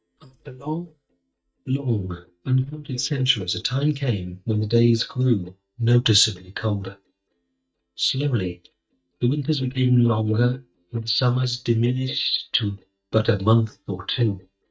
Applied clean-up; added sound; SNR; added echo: neural mask model DeepFilterNet 3.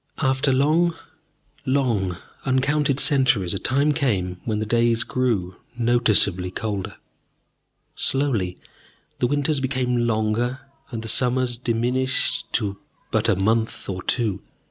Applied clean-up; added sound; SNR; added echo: none; none; none; none.